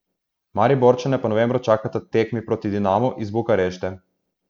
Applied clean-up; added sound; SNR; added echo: none; none; none; none.